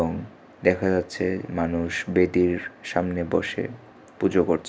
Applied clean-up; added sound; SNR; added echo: none; none; none; none.